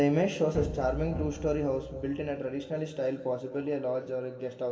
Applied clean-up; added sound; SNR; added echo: none; none; none; reverberation time 2.0 s.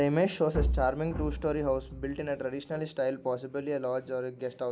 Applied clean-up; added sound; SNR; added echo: none; none; none; none.